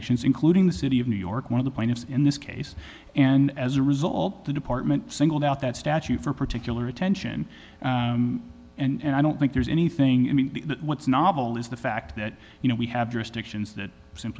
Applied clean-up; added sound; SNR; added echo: none; none; none; none.